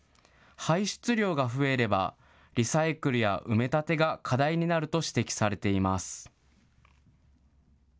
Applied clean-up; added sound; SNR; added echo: none; none; none; none.